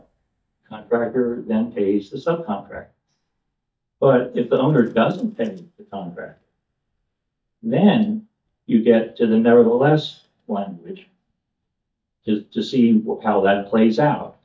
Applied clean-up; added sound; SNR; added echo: neural mask model DeepFilterNet 3.